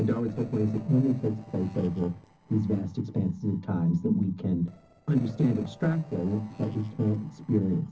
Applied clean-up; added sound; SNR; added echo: neural separator model SepFormer DNS4.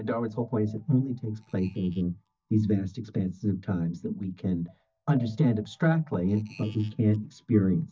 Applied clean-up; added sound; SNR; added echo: neural mask model DeepFilterNet 3.